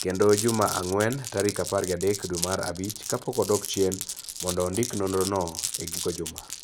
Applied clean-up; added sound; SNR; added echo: none; Glass; 8 dB; none.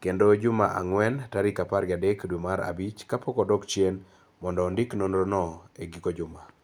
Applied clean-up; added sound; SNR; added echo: none; none; none; none.